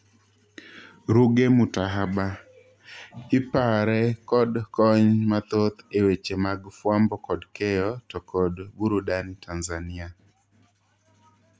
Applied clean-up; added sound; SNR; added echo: none; none; none; none.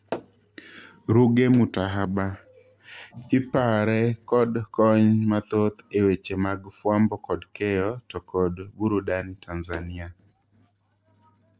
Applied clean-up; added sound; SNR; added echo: neural separator model SepFormer DNS4.